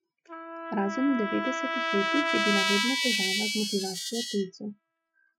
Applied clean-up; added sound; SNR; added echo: classical method Wiener filter.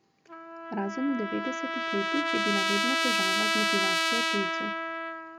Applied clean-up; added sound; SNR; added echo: none; Trumpet; -5 dB; none.